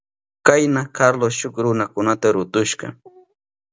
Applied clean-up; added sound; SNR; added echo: none; none; none; none.